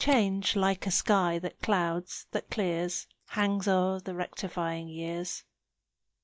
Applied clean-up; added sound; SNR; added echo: neural mask model DeepFilterNet 3.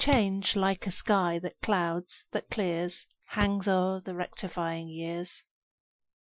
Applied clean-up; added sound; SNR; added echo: classical method Wiener filter.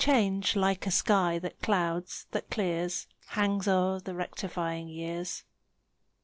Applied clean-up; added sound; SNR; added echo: neural separator model SepFormer DNS4.